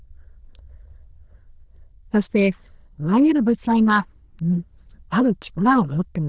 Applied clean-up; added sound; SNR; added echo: neural diffusion model UNIVERSE++.